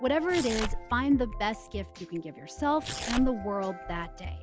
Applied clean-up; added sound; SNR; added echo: none; Tearing; 8 dB; none.